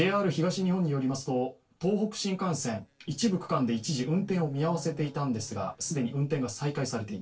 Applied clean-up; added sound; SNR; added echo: neural separator model SepFormer DNS4.